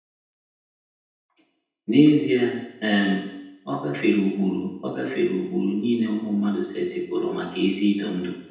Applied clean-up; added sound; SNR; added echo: none; none; none; reverberation time 0.9 s.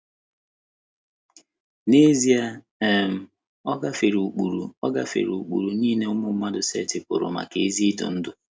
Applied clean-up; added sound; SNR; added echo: none; none; none; none.